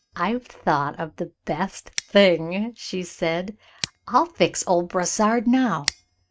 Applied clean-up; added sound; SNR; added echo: neural mask model RNNoise.